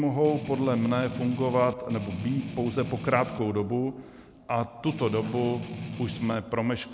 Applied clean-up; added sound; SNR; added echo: none; Strum; 9 dB; none.